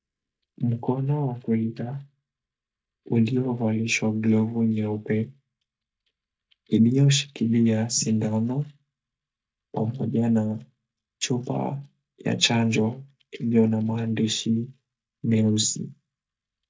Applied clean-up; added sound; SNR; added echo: neural mask model DeepFilterNet 3.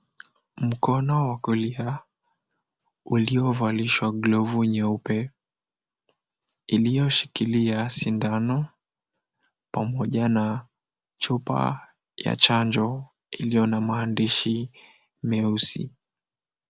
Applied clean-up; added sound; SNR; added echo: none; none; none; none.